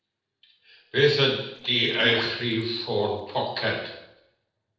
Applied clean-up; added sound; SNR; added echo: neural separator model SepFormer DNS4.